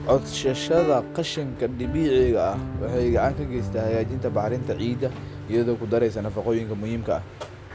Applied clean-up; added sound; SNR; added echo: none; Guitar; 10 dB; none.